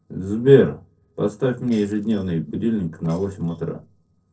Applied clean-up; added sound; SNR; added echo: neural separator model SepFormer DNS4.